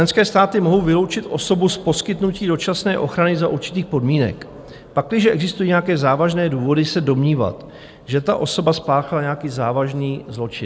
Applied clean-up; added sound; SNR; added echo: none; none; none; none.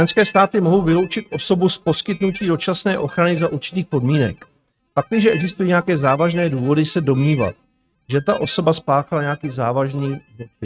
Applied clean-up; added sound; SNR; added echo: neural mask model RNNoise.